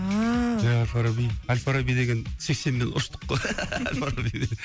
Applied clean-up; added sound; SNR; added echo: none; none; none; none.